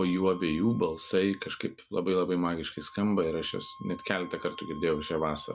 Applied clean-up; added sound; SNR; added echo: none; Wind instrument, woodwind instrument; 20 dB; none.